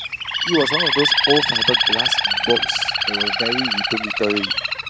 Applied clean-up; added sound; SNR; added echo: none; Bird; -4 dB; none.